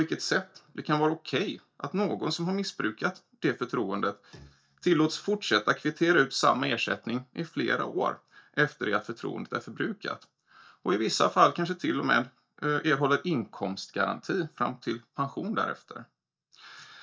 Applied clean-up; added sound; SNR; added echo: neural mask model DeepFilterNet 3.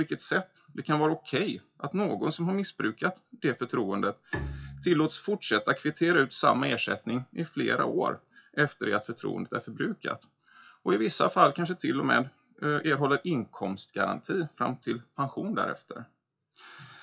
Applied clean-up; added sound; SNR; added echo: classical method WPE with log-MMSE.